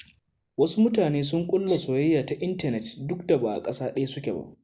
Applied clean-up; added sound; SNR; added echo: neural mask model Resemble Enhance denoiser.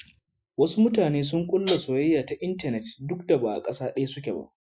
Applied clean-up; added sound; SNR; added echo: classical method Wiener filter.